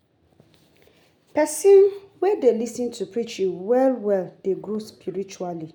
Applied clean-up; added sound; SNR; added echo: none; none; none; none.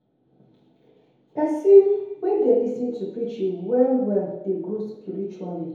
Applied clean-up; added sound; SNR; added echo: none; none; none; reverberation time 2.0 s.